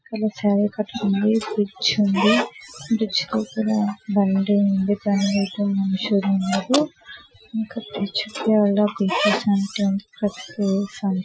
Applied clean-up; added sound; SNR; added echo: classical method Wiener filter.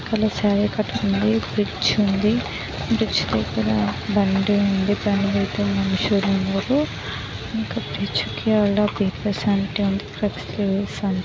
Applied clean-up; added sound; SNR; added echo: none; none; none; none.